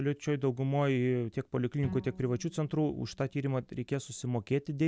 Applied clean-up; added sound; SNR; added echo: none; Bowed string instrument; 16 dB; none.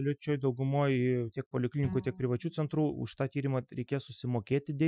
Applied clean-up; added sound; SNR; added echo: classical method Wiener filter.